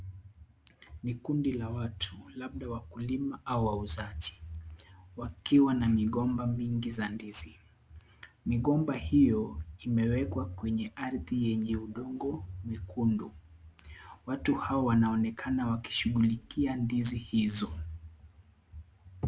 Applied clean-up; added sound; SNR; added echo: none; none; none; none.